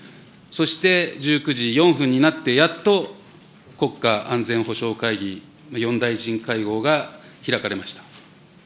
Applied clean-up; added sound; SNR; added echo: none; none; none; none.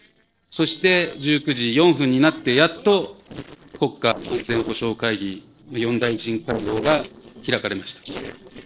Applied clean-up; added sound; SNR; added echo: neural separator model SepFormer DNS4.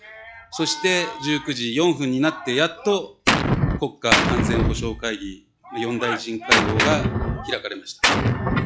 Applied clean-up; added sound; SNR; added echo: classical method log-MMSE.